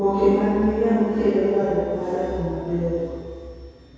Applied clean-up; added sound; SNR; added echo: none; none; none; reverberation time 1.9 s.